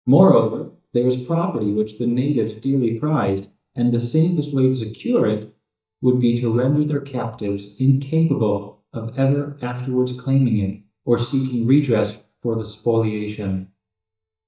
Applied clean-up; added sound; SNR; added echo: neural mask model DeepFilterNet 3.